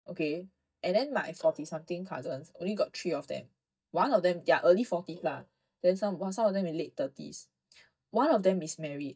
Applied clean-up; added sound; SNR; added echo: neural mask model DeepFilterNet 3.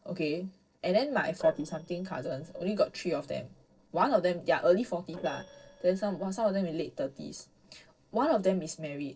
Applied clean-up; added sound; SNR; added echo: neural separator model SepFormer DNS4.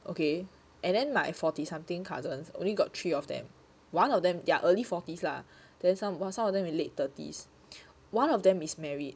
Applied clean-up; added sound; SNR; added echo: none; none; none; none.